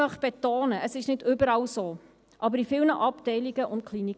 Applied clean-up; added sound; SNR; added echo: none; none; none; none.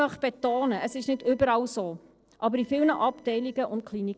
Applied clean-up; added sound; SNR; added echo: neural separator model SepFormer DNS4.